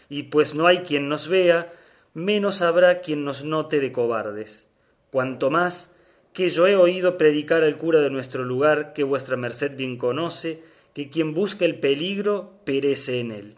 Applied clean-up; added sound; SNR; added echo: none; none; none; none.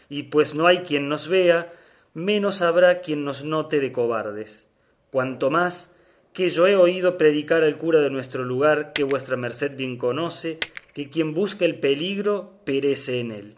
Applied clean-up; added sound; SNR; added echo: none; Coin (dropping); 8 dB; none.